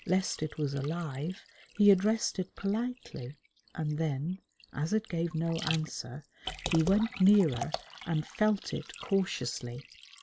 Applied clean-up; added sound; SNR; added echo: none; Liquid; 14 dB; none.